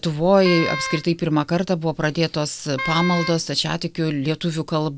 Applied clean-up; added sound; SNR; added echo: none; Wind instrument, woodwind instrument; 9 dB; none.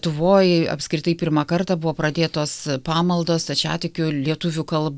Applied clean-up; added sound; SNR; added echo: none; none; none; none.